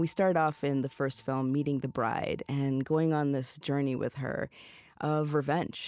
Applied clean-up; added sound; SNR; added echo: none; none; none; none.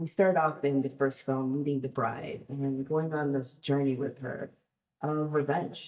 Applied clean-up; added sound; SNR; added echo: neural mask model DeepFilterNet 3.